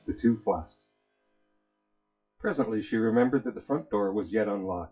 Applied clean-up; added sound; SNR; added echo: classical method WPE with log-MMSE.